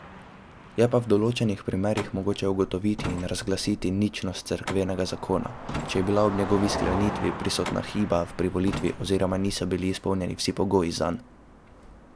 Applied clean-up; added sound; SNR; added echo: none; Truck + Car passing by; 10 dB; none.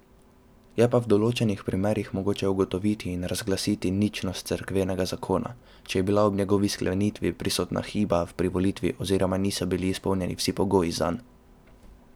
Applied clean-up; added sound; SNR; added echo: none; none; none; none.